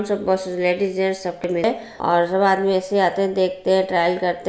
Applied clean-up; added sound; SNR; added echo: none; none; none; none.